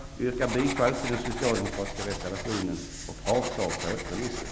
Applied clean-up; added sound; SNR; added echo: none; Writing; 7 dB; none.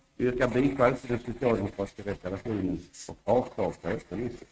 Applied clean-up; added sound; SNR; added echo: neural mask model RNNoise.